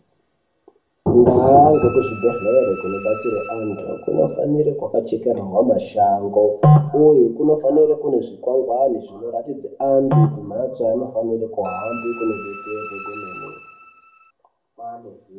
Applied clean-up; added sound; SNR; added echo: none; Bowed string instrument; 16 dB; reverberation time 0.5 s.